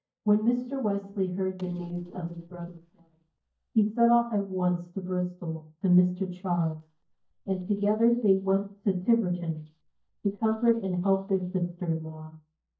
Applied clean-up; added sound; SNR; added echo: neural mask model DeepFilterNet 3.